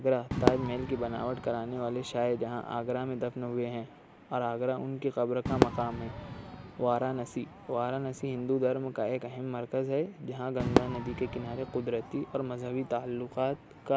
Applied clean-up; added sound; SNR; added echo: none; Crowd / Fireworks; 5 dB; none.